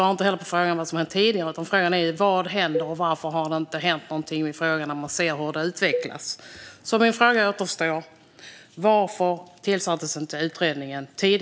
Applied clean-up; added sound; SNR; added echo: none; Cowbell; 11 dB; none.